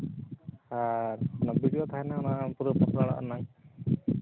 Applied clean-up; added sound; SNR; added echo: none; none; none; none.